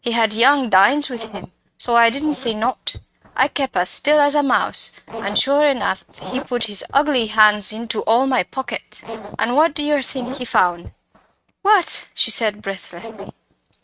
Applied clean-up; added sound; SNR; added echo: neural mask model RNNoise.